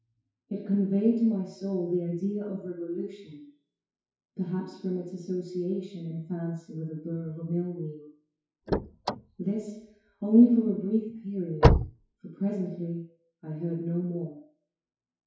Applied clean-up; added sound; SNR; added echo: classical method WPE with log-MMSE.